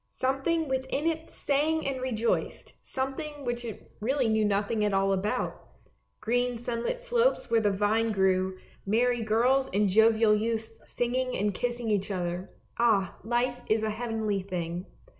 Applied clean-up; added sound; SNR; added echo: none; none; none; none.